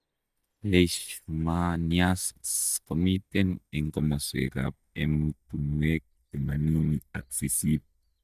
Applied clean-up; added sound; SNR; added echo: neural mask model DeepFilterNet 3.